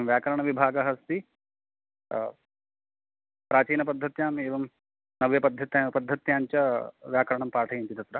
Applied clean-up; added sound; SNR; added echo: none; none; none; none.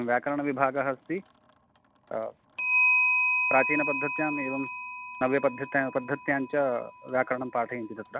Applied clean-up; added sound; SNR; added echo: none; Clock; 2 dB; none.